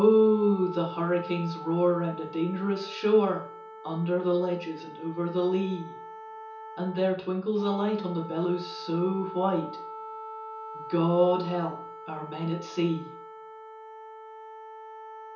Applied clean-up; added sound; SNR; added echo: none; Wind instrument, woodwind instrument; 13 dB; reverberation time 0.6 s.